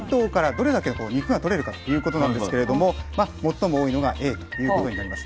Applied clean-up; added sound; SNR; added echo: none; none; none; none.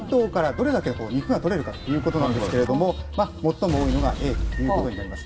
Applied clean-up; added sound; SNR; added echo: none; Explosion; 8 dB; reverberation time 0.5 s.